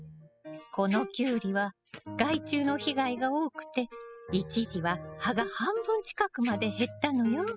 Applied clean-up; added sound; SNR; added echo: classical method spectral subtraction.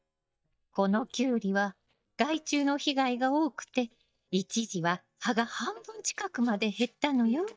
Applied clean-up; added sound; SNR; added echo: neural mask model DeepFilterNet 3.